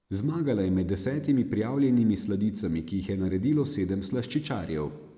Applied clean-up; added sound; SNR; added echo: none; none; none; none.